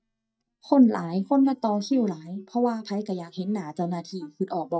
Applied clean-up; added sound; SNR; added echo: neural mask model DeepFilterNet 3.